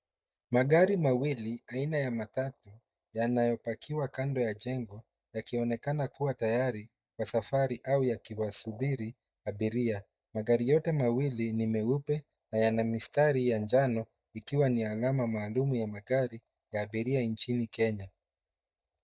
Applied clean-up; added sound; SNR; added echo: neural mask model DeepFilterNet 3.